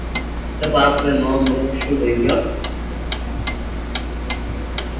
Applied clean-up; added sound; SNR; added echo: none; Clock; 3 dB; reverberation time 0.9 s.